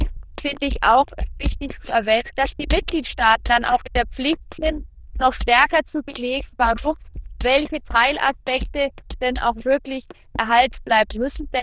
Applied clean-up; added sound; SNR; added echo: neural diffusion model UNIVERSE++.